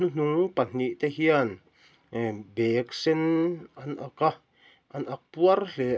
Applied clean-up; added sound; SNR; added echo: none; none; none; none.